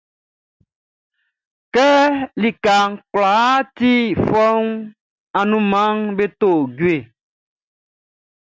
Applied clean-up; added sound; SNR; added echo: none; none; none; none.